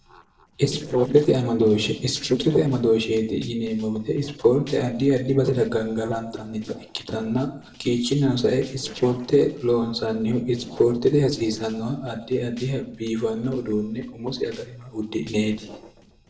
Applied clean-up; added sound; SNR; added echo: neural separator model SepFormer DNS4.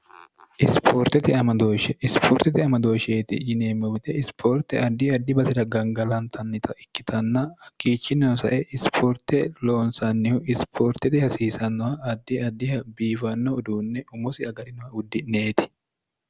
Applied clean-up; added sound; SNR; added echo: none; none; none; none.